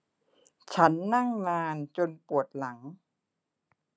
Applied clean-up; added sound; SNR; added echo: none; none; none; none.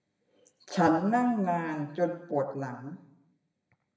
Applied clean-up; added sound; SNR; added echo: none; none; none; reverberation time 0.8 s.